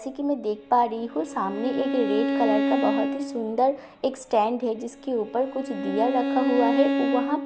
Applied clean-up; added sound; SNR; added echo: none; Bowed string instrument; 2 dB; none.